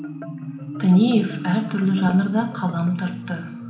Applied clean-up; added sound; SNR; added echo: none; Marimba, xylophone; 11 dB; reverberation time 0.8 s.